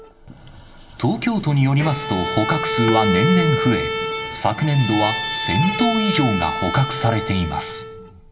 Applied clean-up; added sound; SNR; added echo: none; Bowed string instrument; 5 dB; reverberation time 1.5 s.